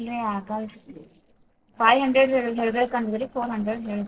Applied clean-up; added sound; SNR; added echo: neural separator model SepFormer DNS4.